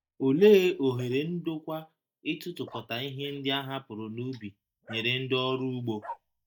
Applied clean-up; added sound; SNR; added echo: neural mask model DeepFilterNet 3.